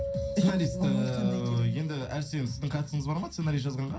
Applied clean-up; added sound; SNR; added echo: none; Keyboard (musical); 12 dB; reverberation time 0.3 s.